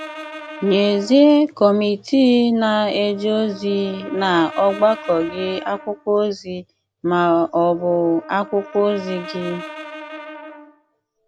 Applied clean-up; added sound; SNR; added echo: none; Brass instrument; 17 dB; none.